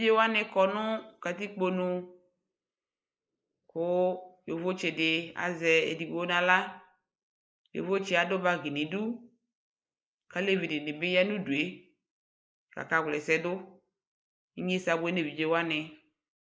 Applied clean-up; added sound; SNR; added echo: neural mask model Resemble Enhance denoiser.